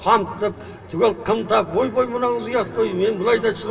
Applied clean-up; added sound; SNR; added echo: none; none; none; reverberation time 2.9 s.